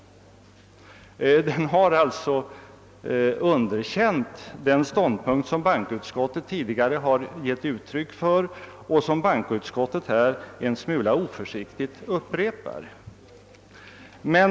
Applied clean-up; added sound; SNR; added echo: none; none; none; none.